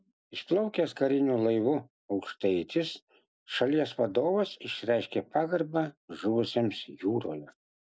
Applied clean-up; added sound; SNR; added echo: none; none; none; none.